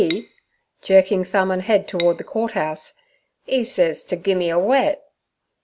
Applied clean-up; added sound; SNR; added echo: none; Cutlery, silverware / Dishes, pots, and pans; 12 dB; none.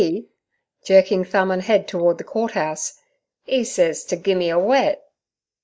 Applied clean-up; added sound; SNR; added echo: neural mask model DeepFilterNet 3.